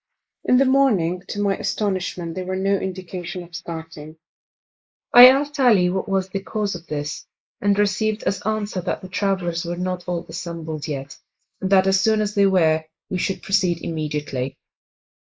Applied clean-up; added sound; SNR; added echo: neural mask model Resemble Enhance denoiser.